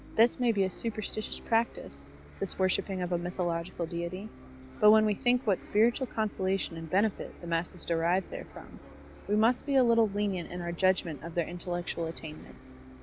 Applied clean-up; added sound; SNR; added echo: none; Bus; 18 dB; none.